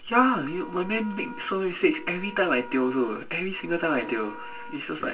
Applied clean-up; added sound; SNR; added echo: none; Wind instrument, woodwind instrument; 18 dB; reverberation time 0.1 s.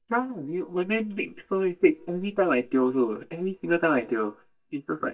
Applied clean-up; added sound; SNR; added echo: neural mask model DeepFilterNet 3.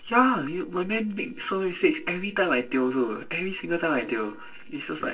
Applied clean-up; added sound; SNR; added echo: neural separator model SepFormer DNS4.